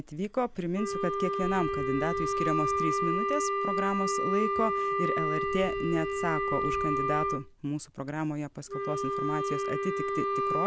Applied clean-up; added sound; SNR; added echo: none; Wind instrument, woodwind instrument; -2 dB; none.